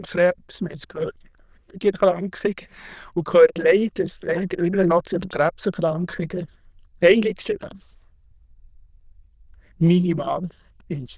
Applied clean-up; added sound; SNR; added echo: neural diffusion model UNIVERSE++.